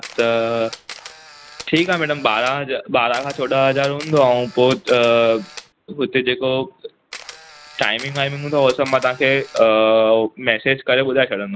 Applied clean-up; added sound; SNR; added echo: none; Camera; 19 dB; none.